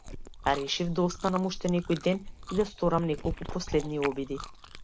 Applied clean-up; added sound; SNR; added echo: none; Chewing, mastication; 10 dB; none.